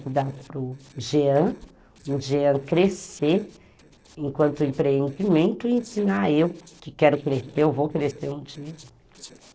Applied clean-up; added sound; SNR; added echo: neural separator model SepFormer DNS4.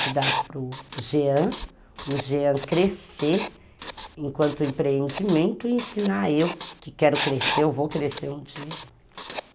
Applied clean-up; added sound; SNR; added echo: none; Writing; 3 dB; none.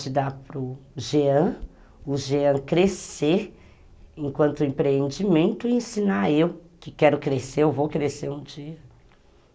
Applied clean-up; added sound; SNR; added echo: none; none; none; none.